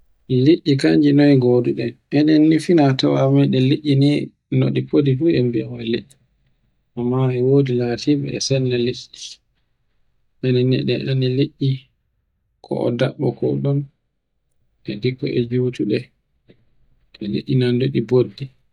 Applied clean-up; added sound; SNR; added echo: neural mask model DeepFilterNet 3.